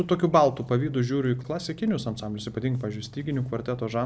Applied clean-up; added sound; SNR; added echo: none; none; none; none.